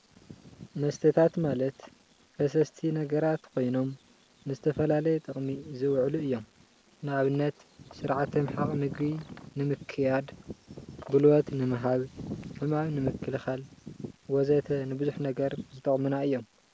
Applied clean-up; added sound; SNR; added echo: none; Bird vocalization, bird call, bird song; 15 dB; none.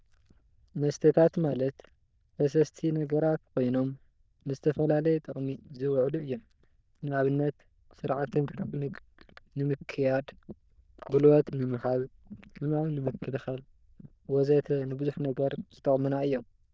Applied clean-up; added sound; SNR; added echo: neural diffusion model UNIVERSE++.